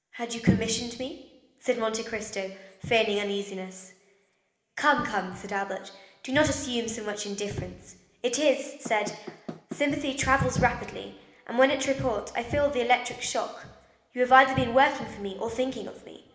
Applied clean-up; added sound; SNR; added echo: none; Knock / Wood; 13 dB; reverberation time 1.0 s.